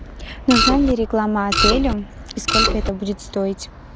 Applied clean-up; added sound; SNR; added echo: none; Printer; -3 dB; none.